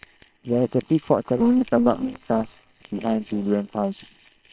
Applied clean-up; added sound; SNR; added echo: neural separator model SepFormer WHAM!.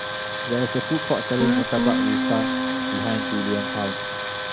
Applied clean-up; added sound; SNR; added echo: none; Guitar + Tools; -2 dB; none.